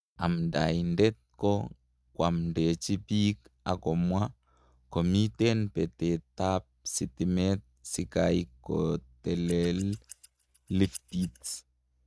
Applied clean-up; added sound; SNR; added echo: neural mask model RNNoise.